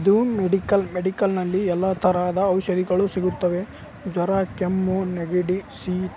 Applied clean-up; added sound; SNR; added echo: none; none; none; none.